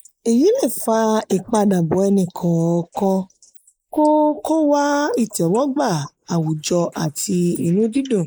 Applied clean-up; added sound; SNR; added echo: neural mask model Resemble Enhance denoiser.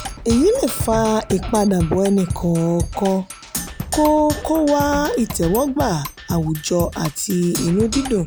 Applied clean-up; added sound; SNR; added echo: none; Percussion; 10 dB; none.